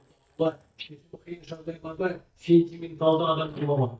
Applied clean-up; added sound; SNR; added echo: neural mask model DeepFilterNet 3.